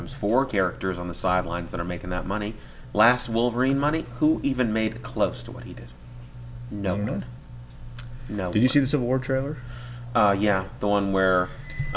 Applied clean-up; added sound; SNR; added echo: none; none; none; none.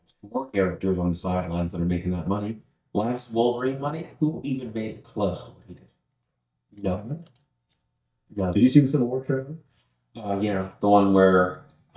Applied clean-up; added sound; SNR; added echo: neural mask model DeepFilterNet 3.